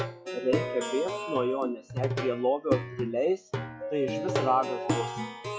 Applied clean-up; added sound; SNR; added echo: classical method log-MMSE.